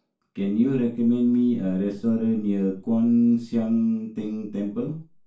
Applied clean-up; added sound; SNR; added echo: none; none; none; reverberation time 0.3 s.